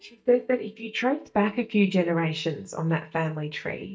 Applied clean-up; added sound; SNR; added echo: neural mask model DeepFilterNet 3.